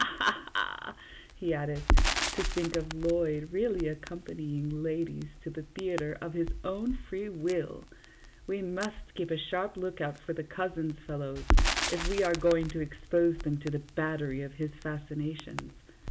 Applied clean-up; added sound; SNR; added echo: none; Crackle; 2 dB; none.